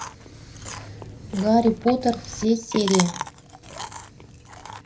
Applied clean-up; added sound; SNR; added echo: none; Chewing, mastication; 10 dB; reverberation time 0.4 s.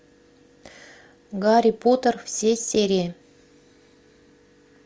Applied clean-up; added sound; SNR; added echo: none; none; none; none.